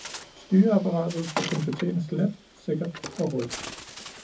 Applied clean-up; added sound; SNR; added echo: none; Bird; 12 dB; reverberation time 0.3 s.